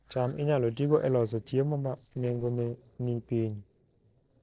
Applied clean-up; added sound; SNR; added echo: neural separator model SepFormer DNS4.